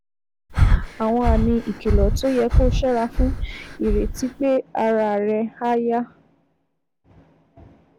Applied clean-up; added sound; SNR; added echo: none; Breathing; -2 dB; none.